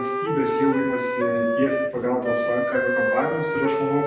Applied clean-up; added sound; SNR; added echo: none; Wind instrument, woodwind instrument; -1 dB; reverberation time 0.9 s.